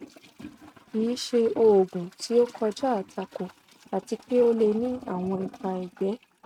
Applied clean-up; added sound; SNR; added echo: neural mask model RNNoise.